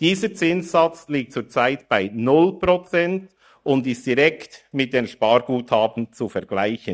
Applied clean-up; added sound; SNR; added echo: neural mask model DeepFilterNet 3.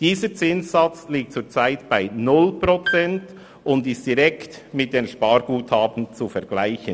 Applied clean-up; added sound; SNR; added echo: none; Piano; 11 dB; none.